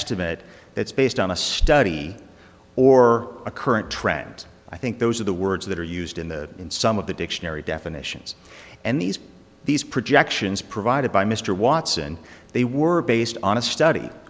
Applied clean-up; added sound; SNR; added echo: none; none; none; none.